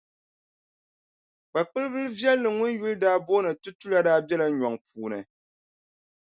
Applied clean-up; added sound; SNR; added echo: none; none; none; none.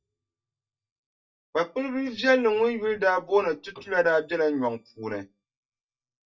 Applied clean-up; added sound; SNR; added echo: neural mask model DeepFilterNet 3.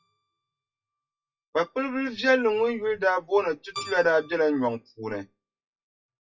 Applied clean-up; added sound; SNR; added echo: classical method WPE with log-MMSE.